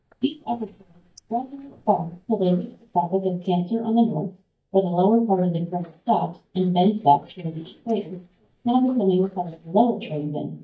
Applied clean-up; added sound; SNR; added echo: neural mask model DeepFilterNet 3.